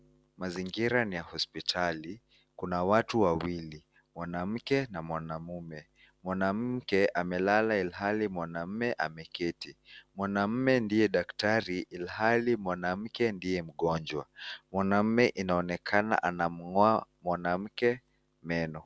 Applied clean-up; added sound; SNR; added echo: none; none; none; none.